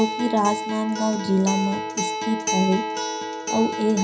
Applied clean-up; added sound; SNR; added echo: none; Acoustic guitar; 4 dB; reverberation time 0.4 s.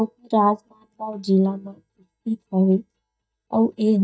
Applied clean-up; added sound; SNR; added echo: neural mask model DeepFilterNet 3.